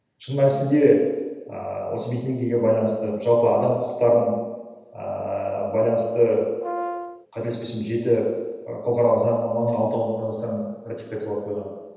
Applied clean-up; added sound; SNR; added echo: none; Brass instrument; 9 dB; reverberation time 1.1 s.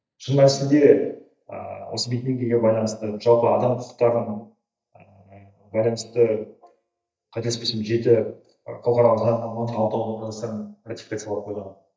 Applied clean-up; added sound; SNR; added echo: neural mask model DeepFilterNet 3.